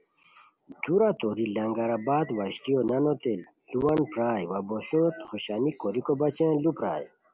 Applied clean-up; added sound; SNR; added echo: none; none; none; none.